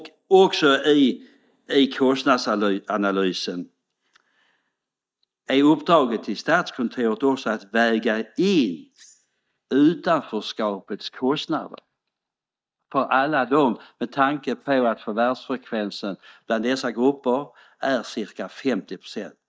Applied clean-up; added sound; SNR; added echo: neural mask model DeepFilterNet 3.